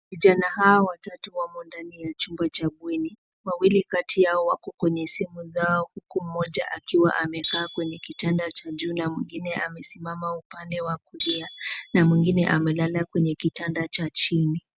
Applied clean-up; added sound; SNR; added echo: none; Tools; 13 dB; none.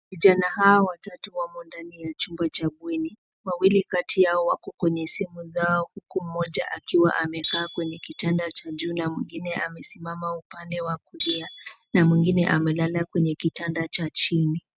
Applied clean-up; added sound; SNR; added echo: neural mask model RNNoise.